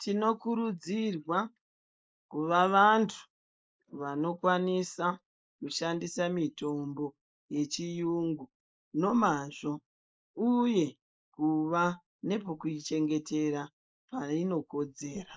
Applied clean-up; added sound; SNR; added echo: neural mask model Resemble Enhance denoiser.